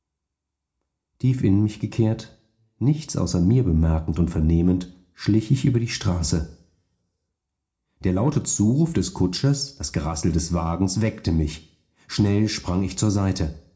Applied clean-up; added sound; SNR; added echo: none; none; none; reverberation time 0.4 s.